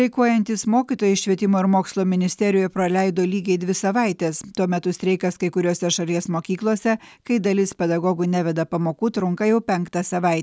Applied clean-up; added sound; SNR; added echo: none; none; none; none.